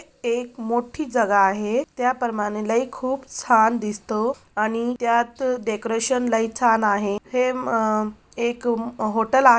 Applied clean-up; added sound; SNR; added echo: none; none; none; none.